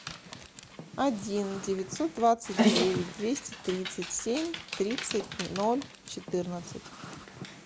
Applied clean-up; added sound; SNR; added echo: none; Dog; 3 dB; none.